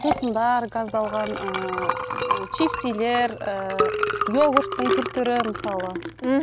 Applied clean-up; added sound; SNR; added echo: none; Liquid; 3 dB; none.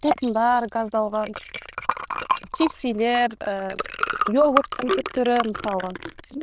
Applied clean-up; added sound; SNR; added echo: neural diffusion model UNIVERSE++.